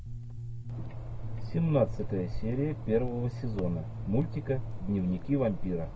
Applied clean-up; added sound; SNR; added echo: none; Bass guitar + Cricket; 4 dB; none.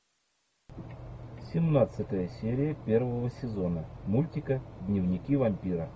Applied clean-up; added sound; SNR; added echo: none; none; none; none.